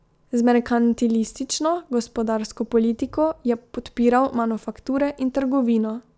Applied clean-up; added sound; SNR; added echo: none; none; none; none.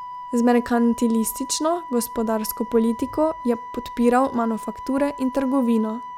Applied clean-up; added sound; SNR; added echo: none; Wind instrument, woodwind instrument; 13 dB; none.